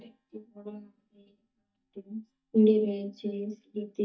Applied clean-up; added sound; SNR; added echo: neural mask model DeepFilterNet 3.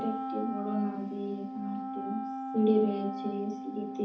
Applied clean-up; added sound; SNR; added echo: none; Wind instrument, woodwind instrument; 5 dB; reverberation time 0.9 s.